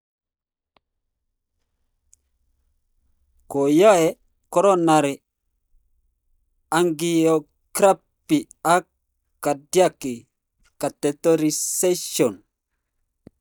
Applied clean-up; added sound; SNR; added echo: neural mask model DeepFilterNet 3.